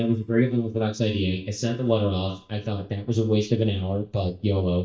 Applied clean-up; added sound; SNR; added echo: neural mask model DeepFilterNet 3.